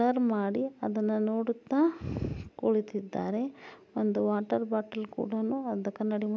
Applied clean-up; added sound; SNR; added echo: none; none; none; none.